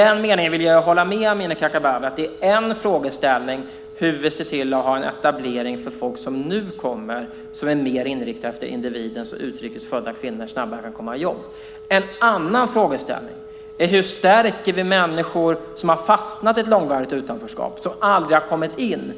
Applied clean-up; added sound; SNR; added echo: none; Telephone; 17 dB; none.